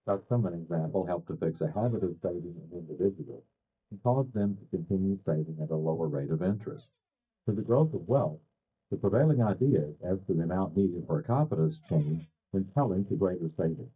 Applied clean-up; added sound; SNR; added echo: neural mask model DeepFilterNet 3.